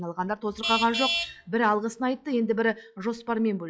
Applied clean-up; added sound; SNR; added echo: classical method log-MMSE.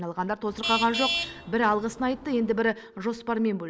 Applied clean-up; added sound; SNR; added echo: none; Traffic noise, roadway noise / Vehicle horn, car horn, honking; 6 dB; none.